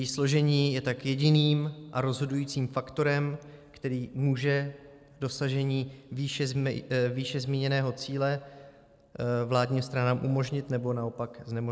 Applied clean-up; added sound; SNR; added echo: none; none; none; none.